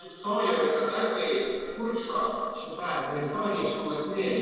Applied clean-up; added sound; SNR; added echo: neural separator model SepFormer DNS4.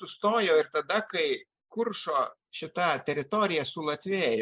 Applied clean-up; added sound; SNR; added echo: none; none; none; none.